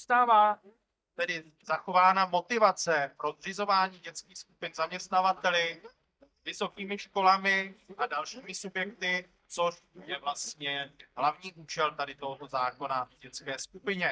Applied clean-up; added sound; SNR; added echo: neural mask model DeepFilterNet 3.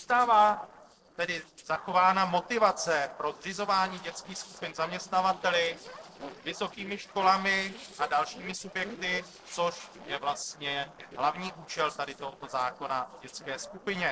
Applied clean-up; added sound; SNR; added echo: neural separator model SepFormer DNS4.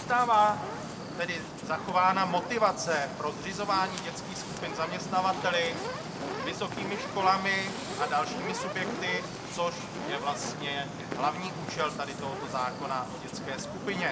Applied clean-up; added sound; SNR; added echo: none; Fire; 6 dB; reverberation time 1.1 s.